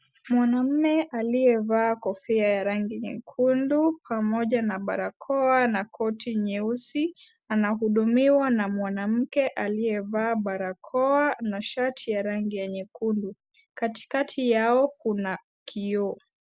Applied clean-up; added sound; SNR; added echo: none; none; none; none.